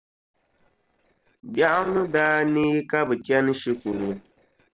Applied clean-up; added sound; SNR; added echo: neural separator model SepFormer DNS4.